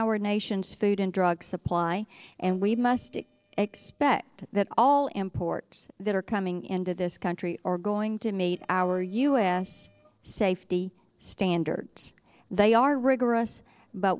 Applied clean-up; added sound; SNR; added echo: neural separator model SepFormer DNS4.